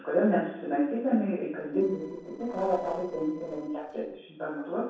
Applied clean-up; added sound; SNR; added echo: neural separator model SepFormer DNS4.